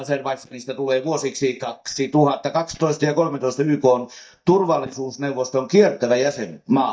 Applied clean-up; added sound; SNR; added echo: neural mask model DeepFilterNet 3.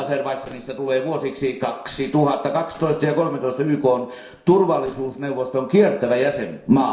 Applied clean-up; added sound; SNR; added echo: neural separator model SepFormer DNS4.